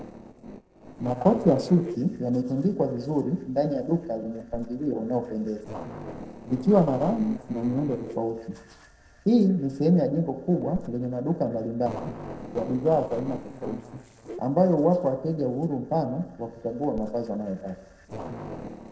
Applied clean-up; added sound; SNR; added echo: neural separator model SepFormer DNS4.